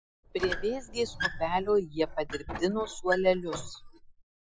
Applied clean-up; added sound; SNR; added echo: classical method Wiener filter.